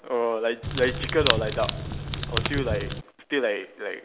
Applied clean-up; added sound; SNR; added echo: none; Crackle; 0 dB; none.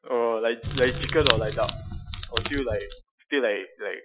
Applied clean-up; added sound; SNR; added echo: classical method Wiener filter.